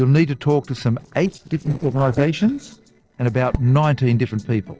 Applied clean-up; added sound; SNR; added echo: neural separator model SepFormer DNS4.